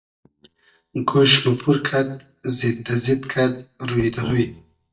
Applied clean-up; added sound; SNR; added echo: neural mask model DeepFilterNet 3.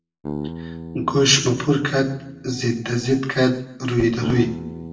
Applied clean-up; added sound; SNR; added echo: none; Bass guitar; 13 dB; reverberation time 0.6 s.